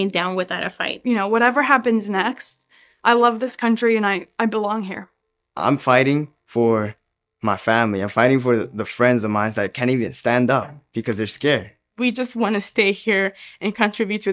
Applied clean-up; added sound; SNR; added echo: neural mask model DeepFilterNet 3.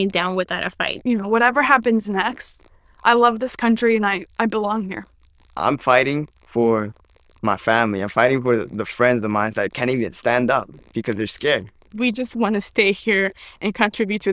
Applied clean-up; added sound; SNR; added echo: neural diffusion model UNIVERSE++.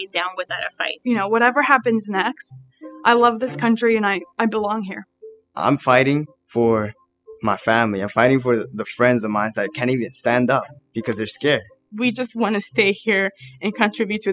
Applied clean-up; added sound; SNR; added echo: classical method spectral subtraction.